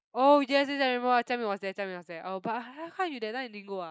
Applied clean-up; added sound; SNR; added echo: neural mask model Resemble Enhance denoiser.